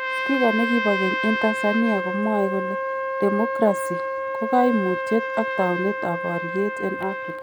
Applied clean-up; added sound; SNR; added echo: none; Trumpet; 3 dB; none.